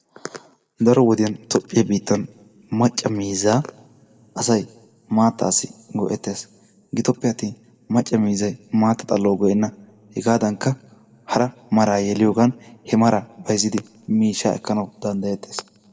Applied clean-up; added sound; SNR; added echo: none; none; none; reverberation time 0.4 s.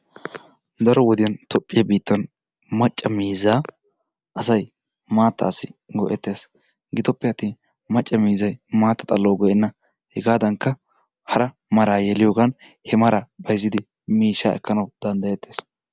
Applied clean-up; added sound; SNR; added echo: none; none; none; none.